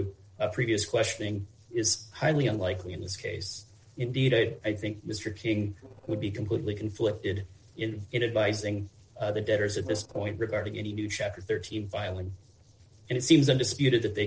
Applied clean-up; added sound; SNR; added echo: neural separator model SepFormer DNS4.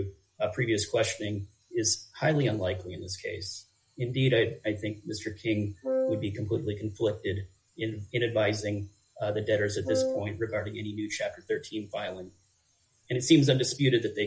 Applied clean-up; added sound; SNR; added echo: classical method log-MMSE.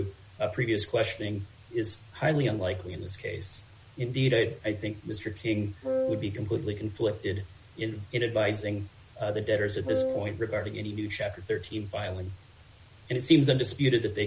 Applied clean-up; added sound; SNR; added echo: none; Wind instrument, woodwind instrument; 1 dB; none.